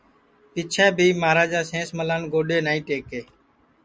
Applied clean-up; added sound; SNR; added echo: none; none; none; none.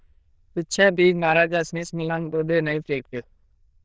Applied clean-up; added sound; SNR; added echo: neural diffusion model UNIVERSE++.